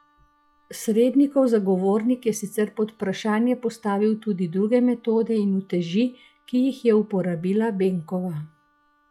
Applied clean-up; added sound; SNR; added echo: classical method log-MMSE.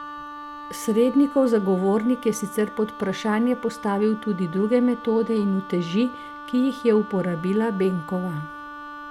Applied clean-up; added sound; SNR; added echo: none; Wind instrument, woodwind instrument; 14 dB; none.